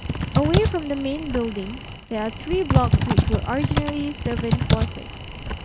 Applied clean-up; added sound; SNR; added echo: none; Typing; -3 dB; none.